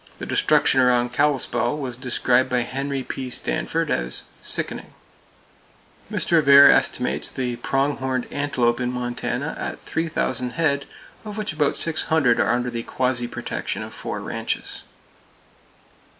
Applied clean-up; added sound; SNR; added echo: none; none; none; none.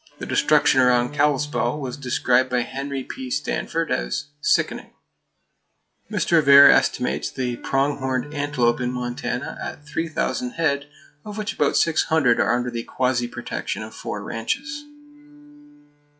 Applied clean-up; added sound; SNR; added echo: classical method log-MMSE.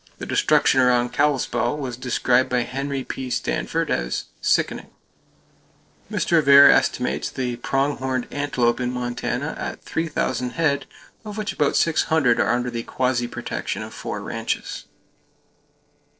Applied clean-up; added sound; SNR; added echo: neural separator model SepFormer DNS4.